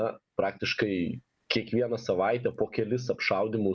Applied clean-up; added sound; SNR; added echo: none; none; none; none.